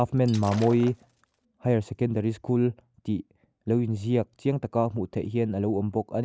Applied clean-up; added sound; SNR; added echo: none; Shatter; 17 dB; none.